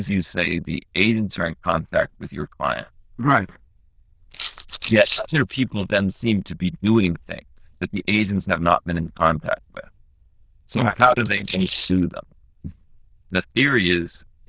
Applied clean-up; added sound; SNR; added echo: neural diffusion model UNIVERSE++.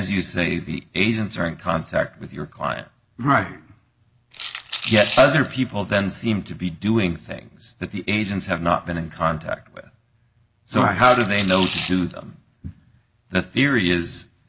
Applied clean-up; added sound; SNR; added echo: none; Rattle / Rattle (instrument); 0 dB; none.